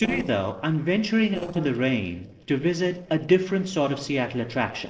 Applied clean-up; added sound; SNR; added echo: neural separator model SepFormer DNS4.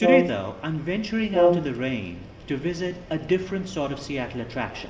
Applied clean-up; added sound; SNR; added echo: none; Brass instrument; -3 dB; reverberation time 1.1 s.